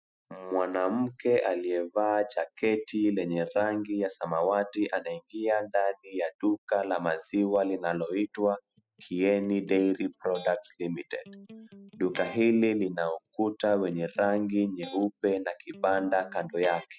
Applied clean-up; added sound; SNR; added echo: classical method spectral subtraction.